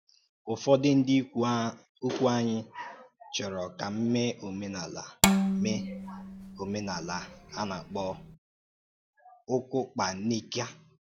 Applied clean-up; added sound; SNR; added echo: none; Bowed string instrument; 0 dB; none.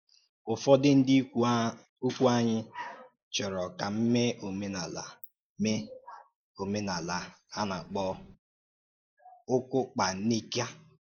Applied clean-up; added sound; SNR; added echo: neural mask model Resemble Enhance denoiser.